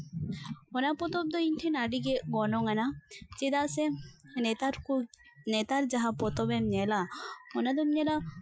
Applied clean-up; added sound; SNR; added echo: classical method Wiener filter.